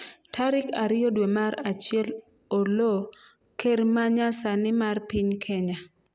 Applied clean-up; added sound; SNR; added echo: none; none; none; none.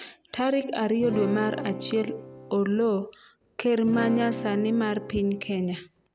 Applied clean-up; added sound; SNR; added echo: none; Acoustic guitar / Strum; 10 dB; none.